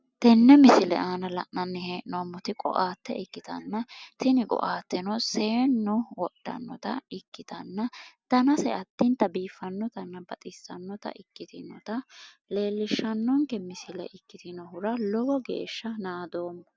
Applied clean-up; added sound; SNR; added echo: none; none; none; none.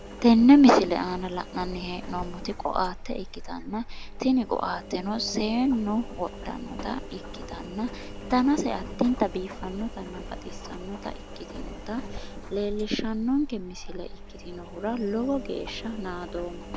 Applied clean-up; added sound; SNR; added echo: none; Engine; 11 dB; none.